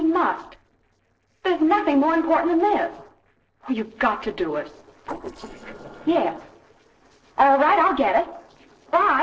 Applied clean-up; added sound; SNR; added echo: neural separator model SepFormer DNS4.